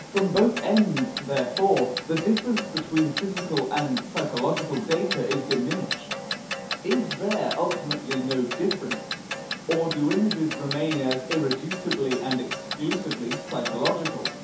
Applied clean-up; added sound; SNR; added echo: none; Clock; 7 dB; reverberation time 0.5 s.